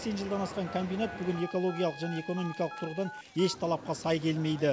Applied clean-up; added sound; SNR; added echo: none; Telephone + Trumpet; 15 dB; none.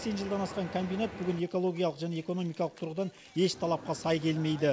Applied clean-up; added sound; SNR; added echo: none; none; none; none.